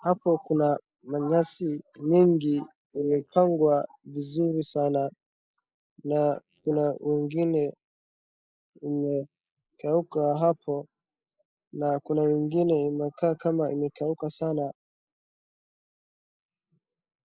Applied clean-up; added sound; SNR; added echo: neural mask model Resemble Enhance denoiser.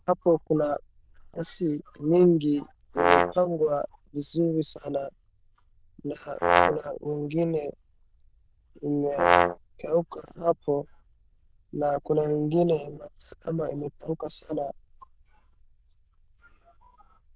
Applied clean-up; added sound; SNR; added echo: neural diffusion model UNIVERSE++.